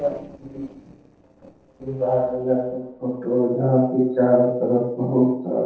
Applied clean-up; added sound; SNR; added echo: neural separator model SepFormer DNS4.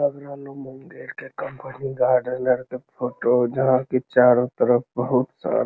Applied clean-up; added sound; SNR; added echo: none; none; none; none.